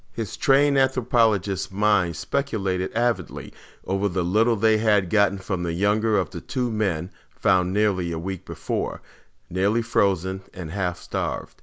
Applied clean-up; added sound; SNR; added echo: none; none; none; none.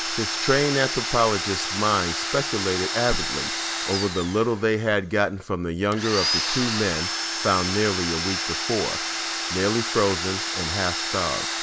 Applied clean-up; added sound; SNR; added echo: none; Whoosh, swoosh, swish + Domestic sounds, home sounds; 3 dB; none.